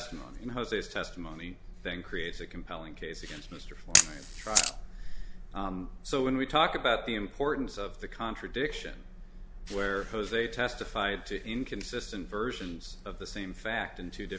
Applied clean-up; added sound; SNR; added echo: none; Camera; -4 dB; none.